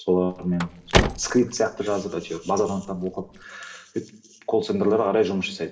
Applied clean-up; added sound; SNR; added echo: none; Car; 4 dB; reverberation time 0.6 s.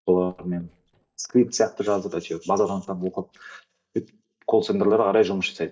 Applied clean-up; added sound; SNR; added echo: neural mask model DeepFilterNet 3.